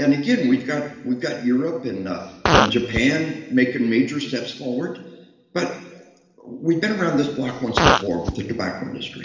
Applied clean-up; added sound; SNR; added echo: none; Fart; 0 dB; reverberation time 1.3 s.